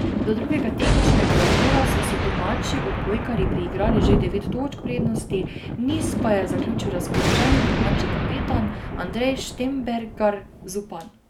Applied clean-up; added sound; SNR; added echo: none; Thunder; -4 dB; none.